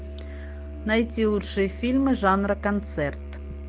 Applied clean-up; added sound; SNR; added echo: none; Musical instrument; 11 dB; none.